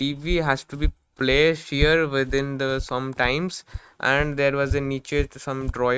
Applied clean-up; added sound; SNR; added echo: neural mask model RNNoise.